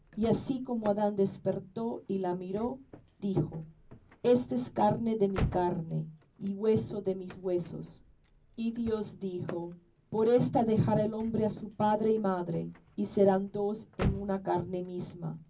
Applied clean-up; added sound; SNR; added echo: none; Slam / Car; 13 dB; reverberation time 0.4 s.